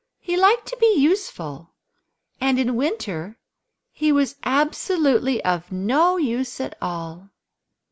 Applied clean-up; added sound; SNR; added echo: none; none; none; none.